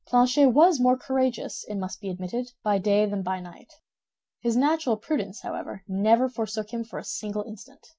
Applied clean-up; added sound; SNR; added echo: none; none; none; none.